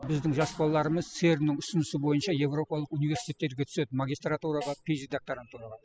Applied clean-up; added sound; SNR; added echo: classical method spectral subtraction.